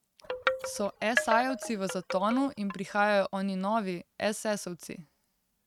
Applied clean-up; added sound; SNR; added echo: neural mask model RNNoise.